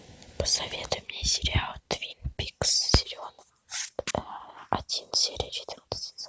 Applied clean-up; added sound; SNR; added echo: none; none; none; none.